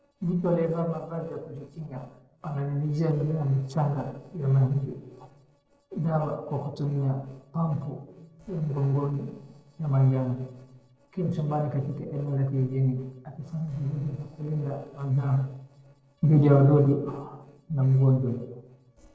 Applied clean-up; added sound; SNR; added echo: neural separator model SepFormer DNS4.